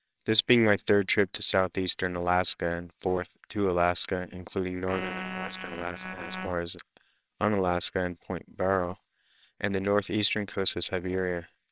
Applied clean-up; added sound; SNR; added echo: neural separator model SepFormer WHAMR!.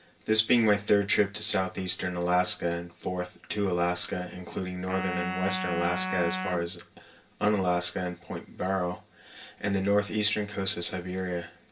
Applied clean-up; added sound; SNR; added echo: none; Wind instrument, woodwind instrument; 6 dB; reverberation time 0.2 s.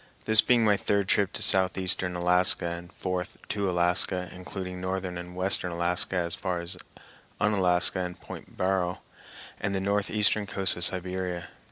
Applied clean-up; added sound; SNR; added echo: none; none; none; none.